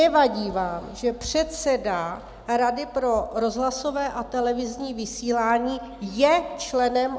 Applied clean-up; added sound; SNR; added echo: none; none; none; none.